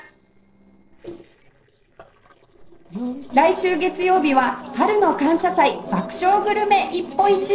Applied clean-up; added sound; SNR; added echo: neural separator model SepFormer DNS4.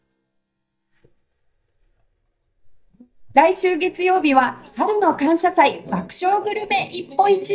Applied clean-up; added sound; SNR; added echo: neural mask model DeepFilterNet 3.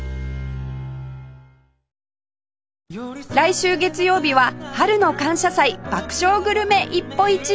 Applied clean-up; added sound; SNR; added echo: none; none; none; none.